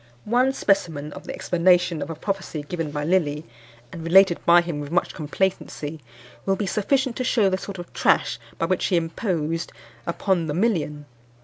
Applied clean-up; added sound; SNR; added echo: none; none; none; none.